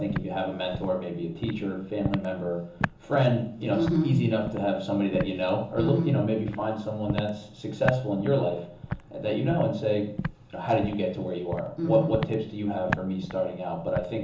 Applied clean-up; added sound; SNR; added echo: none; Walk, footsteps; 10 dB; reverberation time 0.6 s.